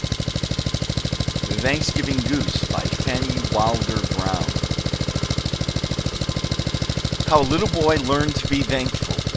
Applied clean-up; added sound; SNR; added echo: none; Engine; -3 dB; none.